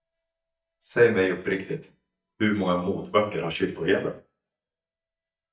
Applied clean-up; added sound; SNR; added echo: neural mask model DeepFilterNet 3.